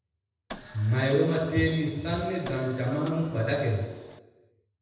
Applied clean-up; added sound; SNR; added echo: none; Printer; 19 dB; reverberation time 1.1 s.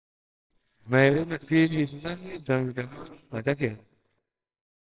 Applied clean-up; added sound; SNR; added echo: neural separator model SepFormer WHAMR!.